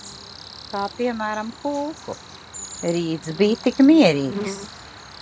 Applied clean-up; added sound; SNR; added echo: none; Cricket; 14 dB; none.